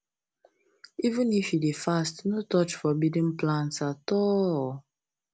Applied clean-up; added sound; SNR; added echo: none; none; none; none.